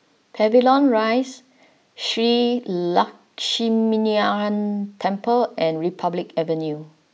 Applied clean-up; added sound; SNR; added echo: none; none; none; none.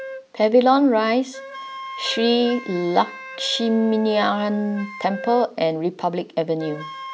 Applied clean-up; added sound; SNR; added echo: none; Wind instrument, woodwind instrument; 15 dB; none.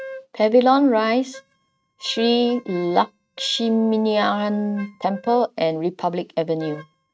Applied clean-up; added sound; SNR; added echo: neural mask model RNNoise.